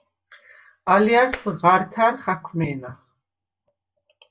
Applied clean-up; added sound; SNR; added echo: none; Tap; 13 dB; reverberation time 0.1 s.